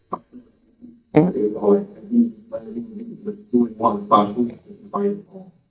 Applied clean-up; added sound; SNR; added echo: neural mask model DeepFilterNet 3.